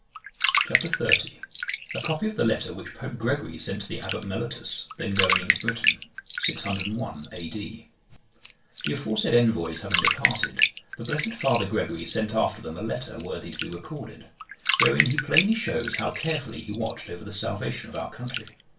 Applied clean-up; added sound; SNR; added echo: none; Bathtub (filling or washing); 1 dB; reverberation time 0.2 s.